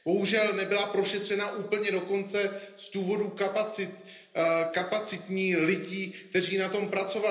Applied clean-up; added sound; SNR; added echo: none; none; none; reverberation time 0.8 s.